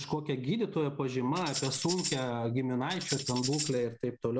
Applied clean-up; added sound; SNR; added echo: none; Tambourine; 7 dB; none.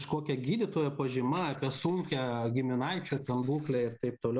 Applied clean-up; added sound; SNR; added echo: neural mask model Resemble Enhance denoiser.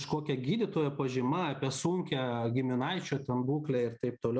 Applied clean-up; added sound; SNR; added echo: none; none; none; none.